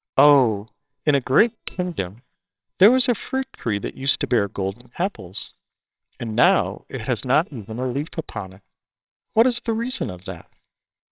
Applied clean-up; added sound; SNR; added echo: neural separator model SepFormer WHAMR!.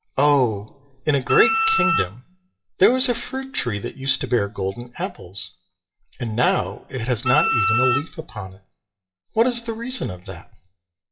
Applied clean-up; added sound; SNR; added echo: classical method WPE with log-MMSE.